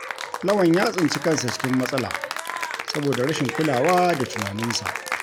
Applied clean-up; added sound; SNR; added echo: none; Applause / Cheering; 7 dB; none.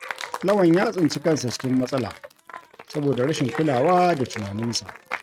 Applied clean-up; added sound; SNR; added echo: neural mask model RNNoise.